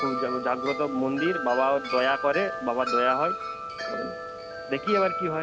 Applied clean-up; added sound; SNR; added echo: none; Wind chime; 4 dB; none.